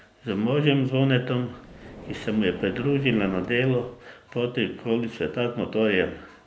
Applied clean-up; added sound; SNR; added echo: none; Car; 17 dB; none.